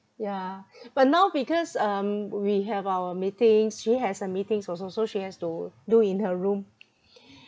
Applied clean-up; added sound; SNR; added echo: none; none; none; none.